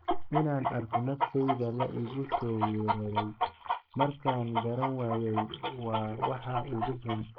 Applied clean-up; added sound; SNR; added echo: neural mask model Resemble Enhance denoiser.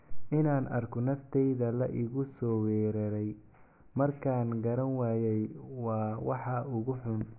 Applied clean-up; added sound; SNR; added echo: none; none; none; none.